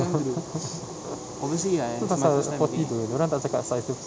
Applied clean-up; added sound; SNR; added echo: none; none; none; none.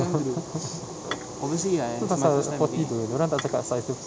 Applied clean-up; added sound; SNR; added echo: none; Dishes, pots, and pans / Chink, clink; 12 dB; none.